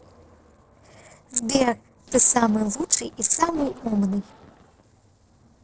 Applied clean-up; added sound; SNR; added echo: neural separator model SepFormer DNS4.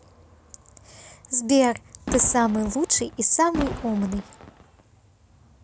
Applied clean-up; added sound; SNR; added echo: none; Fireworks; 10 dB; none.